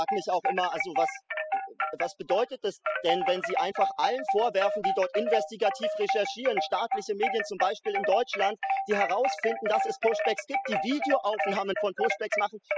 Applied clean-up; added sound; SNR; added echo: classical method spectral subtraction.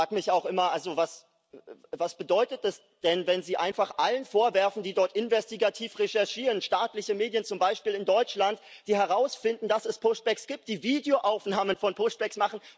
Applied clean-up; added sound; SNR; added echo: none; none; none; none.